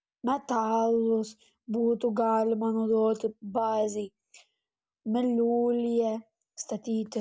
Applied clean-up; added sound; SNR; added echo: none; none; none; none.